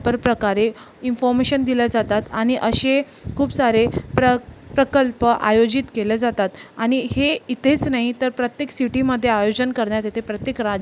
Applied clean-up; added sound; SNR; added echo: none; none; none; none.